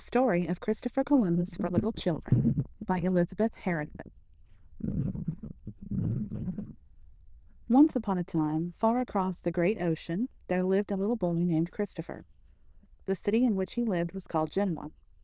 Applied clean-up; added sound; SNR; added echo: neural diffusion model UNIVERSE++.